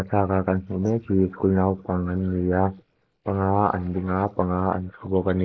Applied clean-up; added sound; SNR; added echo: neural mask model Resemble Enhance denoiser.